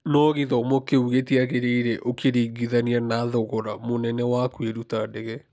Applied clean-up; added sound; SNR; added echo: none; none; none; none.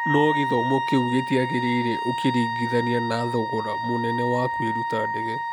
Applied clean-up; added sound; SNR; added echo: none; Wind instrument, woodwind instrument; 2 dB; none.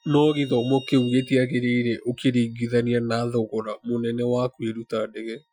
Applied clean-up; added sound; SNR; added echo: classical method Wiener filter.